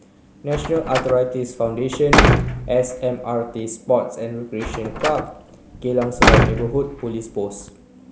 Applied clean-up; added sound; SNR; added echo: none; Slam; -1 dB; none.